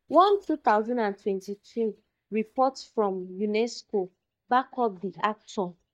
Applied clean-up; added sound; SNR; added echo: neural mask model DeepFilterNet 3.